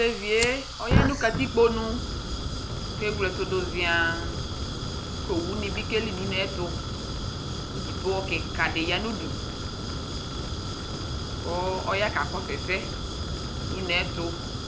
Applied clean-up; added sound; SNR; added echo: none; Fire; 1 dB; none.